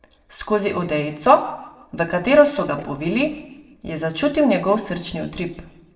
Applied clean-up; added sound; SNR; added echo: neural separator model SepFormer DNS4.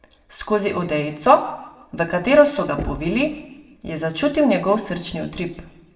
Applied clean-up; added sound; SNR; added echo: none; Knock; 15 dB; reverberation time 0.9 s.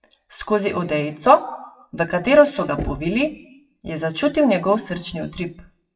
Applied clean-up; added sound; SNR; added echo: classical method WPE with log-MMSE.